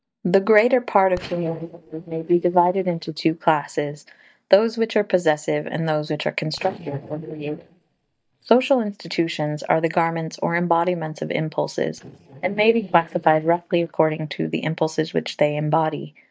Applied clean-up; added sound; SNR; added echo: neural mask model DeepFilterNet 3.